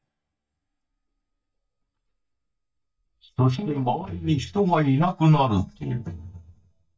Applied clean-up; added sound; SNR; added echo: neural mask model DeepFilterNet 3.